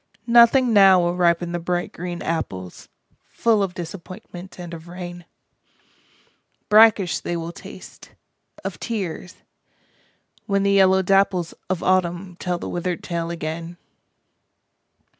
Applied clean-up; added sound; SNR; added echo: none; none; none; none.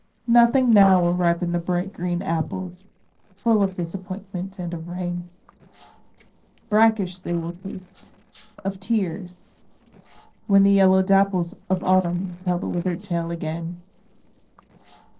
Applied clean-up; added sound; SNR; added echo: neural separator model SepFormer DNS4.